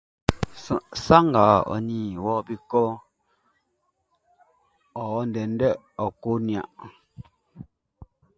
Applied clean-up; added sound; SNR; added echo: none; none; none; none.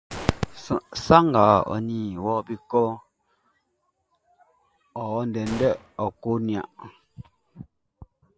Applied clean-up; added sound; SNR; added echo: none; Gunshot, gunfire; 19 dB; none.